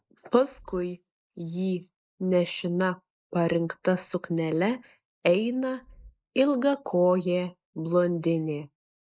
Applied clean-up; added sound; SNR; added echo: neural mask model Resemble Enhance denoiser.